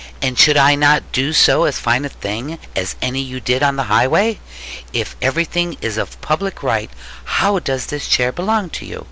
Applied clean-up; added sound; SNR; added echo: none; none; none; none.